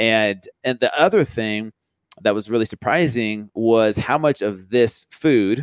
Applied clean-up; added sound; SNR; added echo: none; none; none; none.